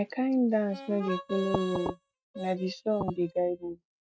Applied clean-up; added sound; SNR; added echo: neural mask model RNNoise.